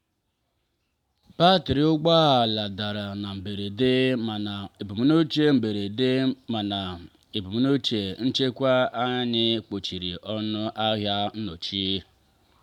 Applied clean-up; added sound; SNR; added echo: none; none; none; none.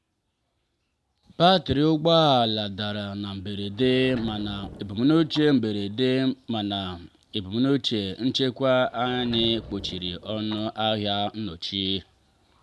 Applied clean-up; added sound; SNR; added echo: none; Sliding door / Wood; 18 dB; none.